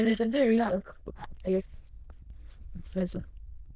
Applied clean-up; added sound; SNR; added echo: neural diffusion model UNIVERSE++.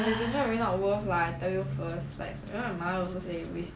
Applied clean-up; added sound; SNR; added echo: none; Rattle (instrument); 19 dB; none.